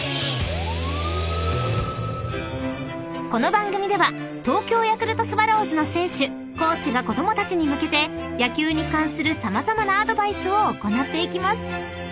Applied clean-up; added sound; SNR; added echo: none; none; none; none.